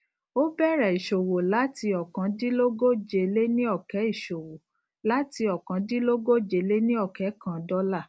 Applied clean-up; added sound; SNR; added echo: none; none; none; none.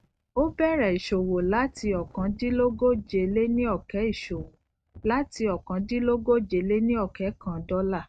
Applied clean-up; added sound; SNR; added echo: neural mask model RNNoise.